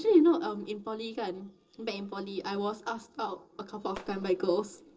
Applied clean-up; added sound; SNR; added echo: neural separator model SepFormer DNS4.